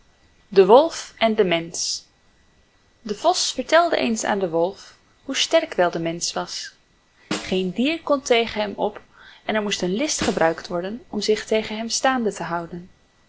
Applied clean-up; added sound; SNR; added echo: none; Snare drum; 15 dB; none.